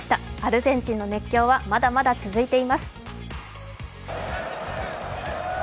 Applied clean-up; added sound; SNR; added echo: none; Bowed string instrument; 18 dB; none.